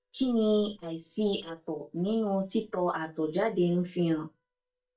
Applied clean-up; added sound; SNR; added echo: neural mask model DeepFilterNet 3.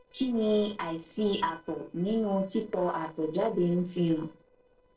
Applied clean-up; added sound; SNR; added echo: neural separator model SepFormer DNS4.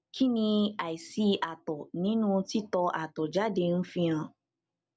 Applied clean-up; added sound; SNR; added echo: none; none; none; none.